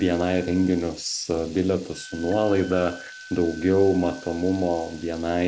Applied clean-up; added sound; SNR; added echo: none; Water tap, faucet / Liquid + Wind instrument, woodwind instrument; 20 dB; none.